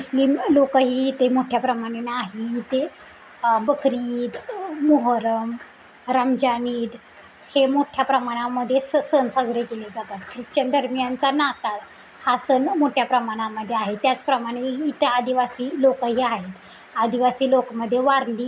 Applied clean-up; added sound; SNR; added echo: none; none; none; none.